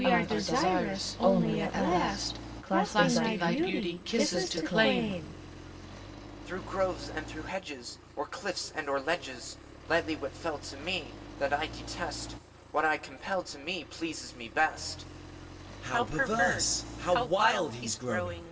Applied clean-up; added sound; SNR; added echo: none; Accelerating, revving, vroom; 14 dB; reverberation time 2.2 s.